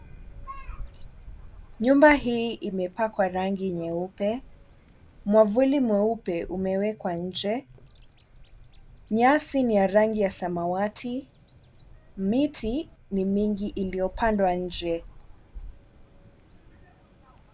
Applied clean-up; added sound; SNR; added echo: none; Bird vocalization, bird call, bird song; 18 dB; none.